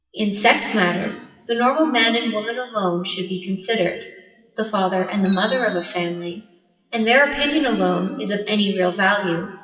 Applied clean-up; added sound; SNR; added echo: classical method WPE with log-MMSE.